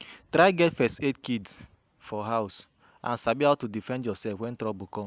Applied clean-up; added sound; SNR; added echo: none; none; none; none.